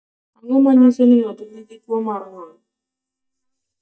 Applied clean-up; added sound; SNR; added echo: neural mask model DeepFilterNet 3.